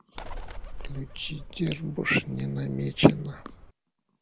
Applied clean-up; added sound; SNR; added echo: none; Bird; 11 dB; none.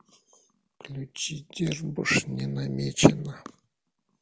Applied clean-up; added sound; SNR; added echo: none; none; none; none.